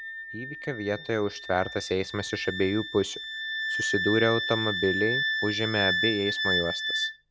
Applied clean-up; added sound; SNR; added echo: none; Wind instrument, woodwind instrument; 2 dB; none.